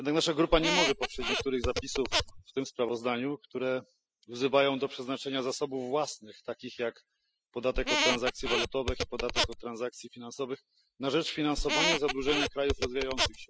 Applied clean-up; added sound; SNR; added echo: classical method spectral subtraction.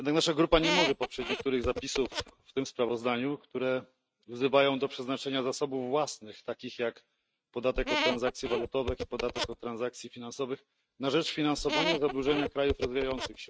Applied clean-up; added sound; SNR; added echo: neural mask model RNNoise.